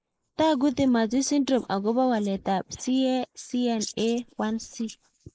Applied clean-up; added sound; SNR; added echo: neural mask model Resemble Enhance denoiser.